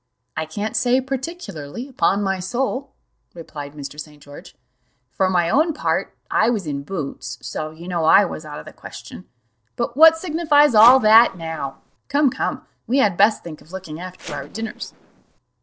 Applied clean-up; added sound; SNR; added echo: neural separator model SepFormer DNS4.